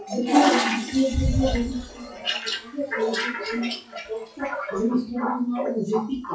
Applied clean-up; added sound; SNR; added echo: classical method WPE with log-MMSE.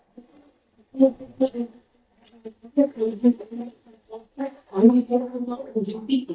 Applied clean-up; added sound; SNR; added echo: neural mask model DeepFilterNet 3.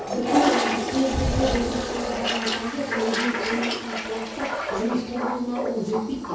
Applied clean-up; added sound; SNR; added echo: none; Toilet flush; 1 dB; reverberation time 0.6 s.